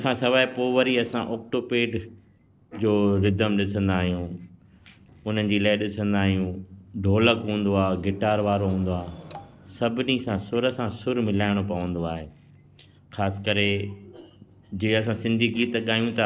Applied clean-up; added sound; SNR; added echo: neural separator model SepFormer DNS4.